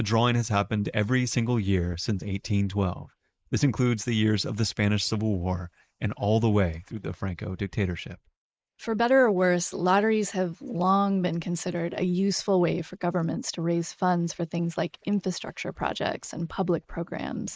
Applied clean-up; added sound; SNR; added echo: neural mask model Resemble Enhance denoiser.